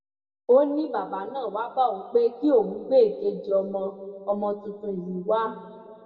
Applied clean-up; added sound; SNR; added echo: none; none; none; reverberation time 1.9 s.